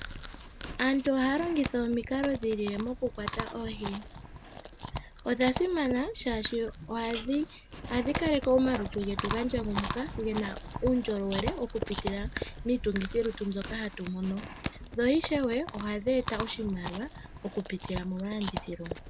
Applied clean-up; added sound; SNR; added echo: none; Chewing, mastication; 7 dB; none.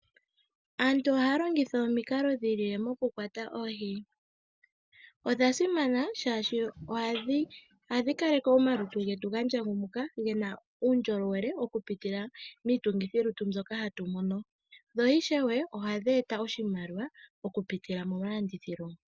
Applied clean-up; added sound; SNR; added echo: none; none; none; none.